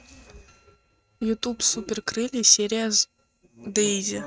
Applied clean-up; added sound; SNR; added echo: neural mask model RNNoise.